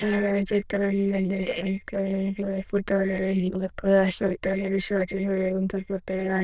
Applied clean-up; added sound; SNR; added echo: neural diffusion model UNIVERSE++.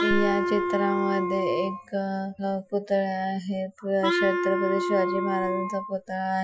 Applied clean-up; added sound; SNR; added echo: classical method Wiener filter.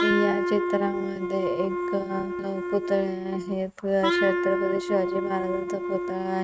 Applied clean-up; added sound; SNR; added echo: neural mask model RNNoise.